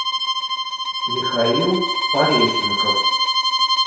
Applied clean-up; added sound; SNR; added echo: none; Bowed string instrument; -4 dB; reverberation time 0.9 s.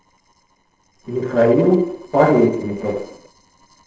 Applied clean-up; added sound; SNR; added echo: neural separator model SepFormer DNS4.